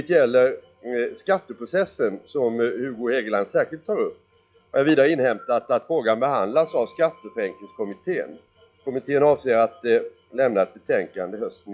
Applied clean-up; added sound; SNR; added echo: classical method log-MMSE.